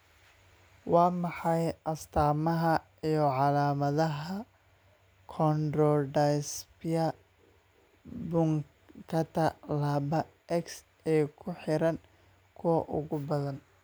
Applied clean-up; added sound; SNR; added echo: none; none; none; none.